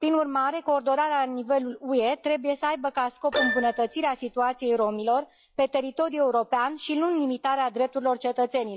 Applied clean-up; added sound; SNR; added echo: classical method log-MMSE.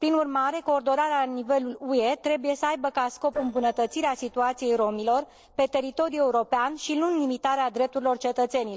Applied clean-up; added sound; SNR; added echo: neural separator model SepFormer DNS4.